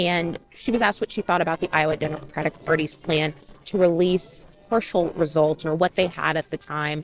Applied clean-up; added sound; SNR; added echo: neural separator model SepFormer DNS4.